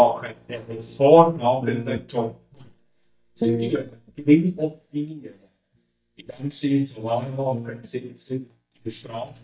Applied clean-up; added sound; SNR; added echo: neural mask model DeepFilterNet 3.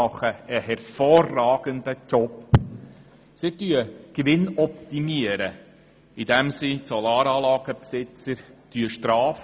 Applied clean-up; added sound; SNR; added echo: none; none; none; none.